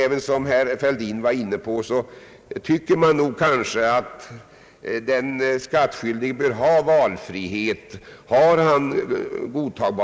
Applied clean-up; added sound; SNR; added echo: none; none; none; none.